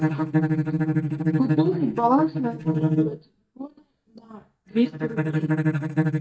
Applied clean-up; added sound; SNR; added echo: neural mask model DeepFilterNet 3.